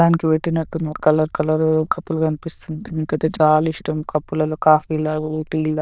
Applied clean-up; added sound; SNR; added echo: neural diffusion model UNIVERSE++.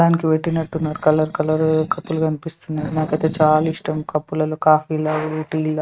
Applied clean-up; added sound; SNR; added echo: neural mask model RNNoise.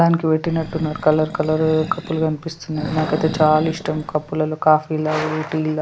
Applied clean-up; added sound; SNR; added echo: none; Animal; 12 dB; none.